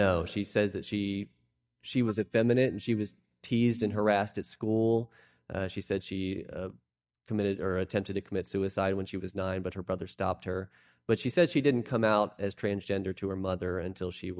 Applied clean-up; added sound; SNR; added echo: neural mask model DeepFilterNet 3.